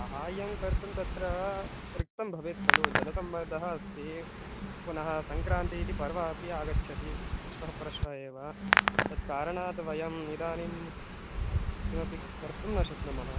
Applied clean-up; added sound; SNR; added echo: none; Hands; -4 dB; none.